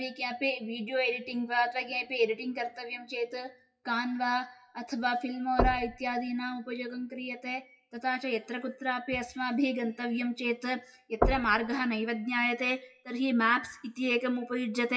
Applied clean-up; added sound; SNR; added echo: classical method WPE with log-MMSE.